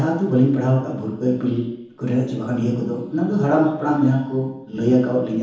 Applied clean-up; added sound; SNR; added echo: none; none; none; reverberation time 2.2 s.